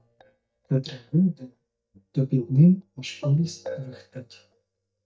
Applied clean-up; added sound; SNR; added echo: neural mask model DeepFilterNet 3.